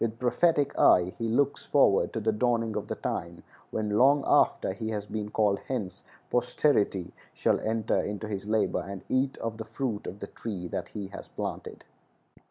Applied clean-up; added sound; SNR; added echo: none; none; none; none.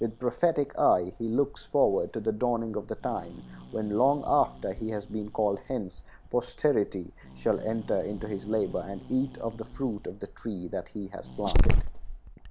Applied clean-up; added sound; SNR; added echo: none; Growling; 3 dB; none.